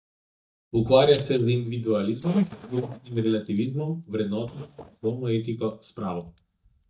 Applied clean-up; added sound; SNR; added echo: neural mask model DeepFilterNet 3.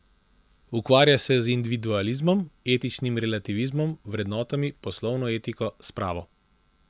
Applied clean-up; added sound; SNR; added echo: none; none; none; none.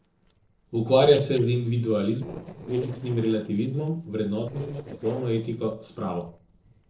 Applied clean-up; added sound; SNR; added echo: neural separator model SepFormer DNS4.